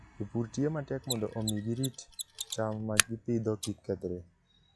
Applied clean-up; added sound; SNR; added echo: classical method log-MMSE.